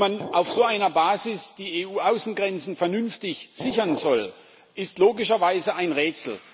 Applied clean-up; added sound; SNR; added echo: none; Glass; 12 dB; none.